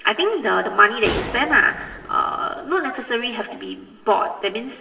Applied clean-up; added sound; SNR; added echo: none; Gunshot, gunfire; 13 dB; reverberation time 1.0 s.